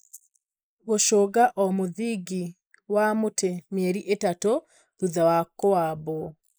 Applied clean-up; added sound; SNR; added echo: neural mask model Resemble Enhance denoiser.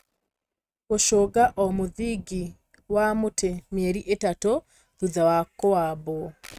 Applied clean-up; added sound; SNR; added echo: neural mask model RNNoise.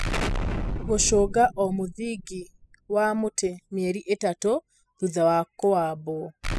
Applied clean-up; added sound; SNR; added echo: classical method spectral subtraction.